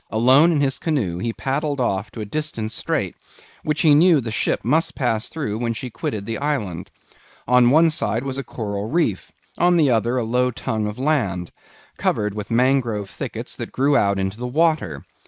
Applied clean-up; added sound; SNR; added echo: neural mask model Resemble Enhance denoiser.